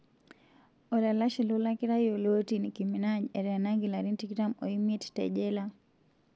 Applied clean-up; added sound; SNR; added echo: none; none; none; none.